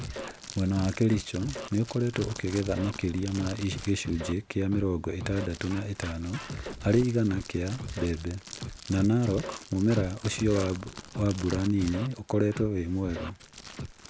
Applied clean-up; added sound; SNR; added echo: none; Crackle + Scratching (performance technique); 11 dB; none.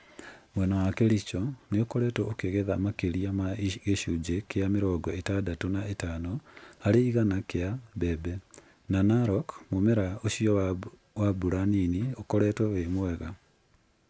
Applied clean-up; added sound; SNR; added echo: none; none; none; none.